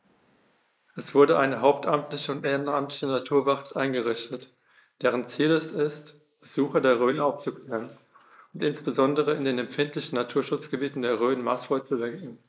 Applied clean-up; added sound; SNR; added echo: neural mask model Resemble Enhance denoiser.